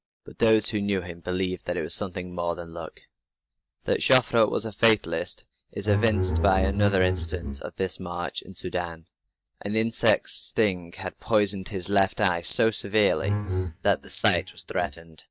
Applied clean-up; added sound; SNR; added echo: neural mask model DeepFilterNet 3.